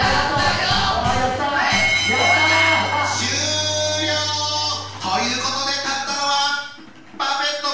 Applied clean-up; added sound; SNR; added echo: none; Bowed string instrument; 17 dB; reverberation time 0.7 s.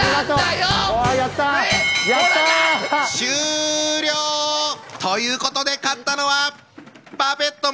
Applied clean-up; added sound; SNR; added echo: none; none; none; none.